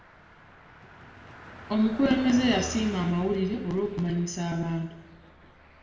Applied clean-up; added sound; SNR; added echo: none; Car passing by; 15 dB; reverberation time 1.0 s.